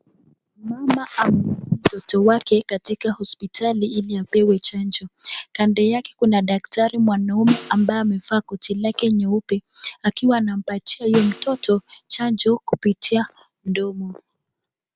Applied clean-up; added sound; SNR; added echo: none; Snare drum; 15 dB; none.